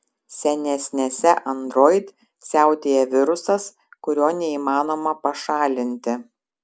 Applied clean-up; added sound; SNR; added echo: none; none; none; none.